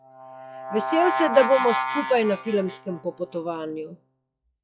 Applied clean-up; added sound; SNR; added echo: classical method log-MMSE.